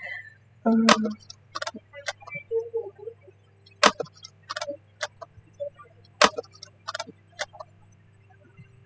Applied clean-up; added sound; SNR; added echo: classical method spectral subtraction.